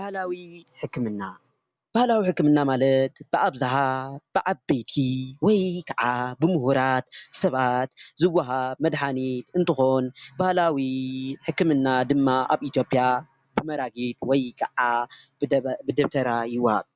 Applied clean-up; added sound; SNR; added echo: none; none; none; none.